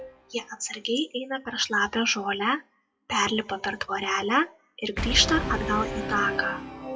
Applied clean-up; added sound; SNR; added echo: classical method WPE with log-MMSE.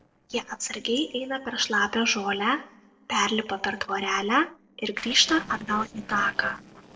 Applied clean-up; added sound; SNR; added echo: neural separator model SepFormer DNS4.